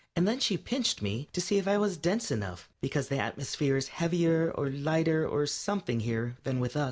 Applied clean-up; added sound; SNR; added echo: none; none; none; none.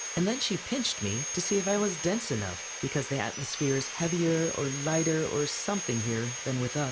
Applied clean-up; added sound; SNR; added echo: none; Sawing; 7 dB; none.